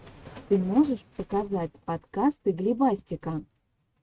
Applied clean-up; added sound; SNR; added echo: neural mask model RNNoise.